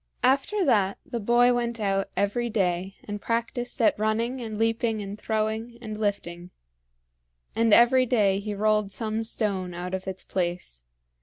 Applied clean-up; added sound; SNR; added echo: none; none; none; none.